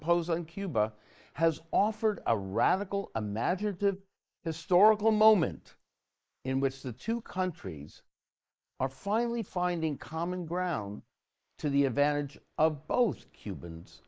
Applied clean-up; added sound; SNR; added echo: neural mask model Resemble Enhance denoiser.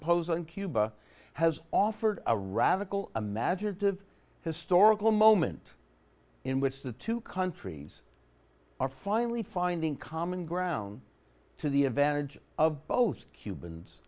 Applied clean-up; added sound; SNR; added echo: none; none; none; none.